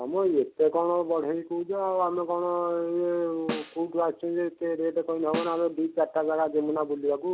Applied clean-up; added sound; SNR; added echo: none; Snare drum; 14 dB; none.